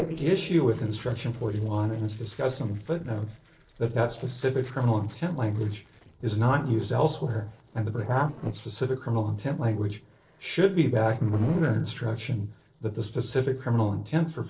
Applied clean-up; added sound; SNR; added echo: neural separator model SepFormer DNS4.